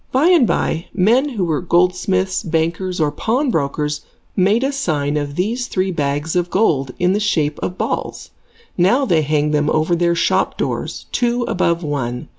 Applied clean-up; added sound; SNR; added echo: none; none; none; none.